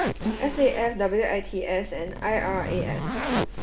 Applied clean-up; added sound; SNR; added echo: none; Zipper (clothing); 3 dB; none.